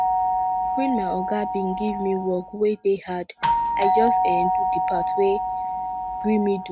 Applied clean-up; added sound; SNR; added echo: none; Doorbell; -2 dB; none.